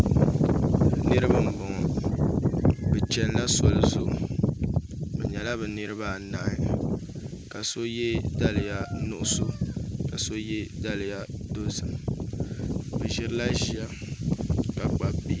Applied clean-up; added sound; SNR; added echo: none; none; none; none.